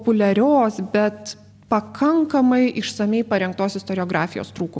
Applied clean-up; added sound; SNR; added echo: none; none; none; none.